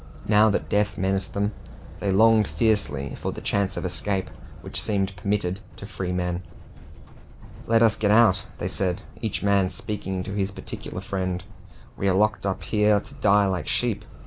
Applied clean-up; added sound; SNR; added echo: none; Motor vehicle (road); 15 dB; none.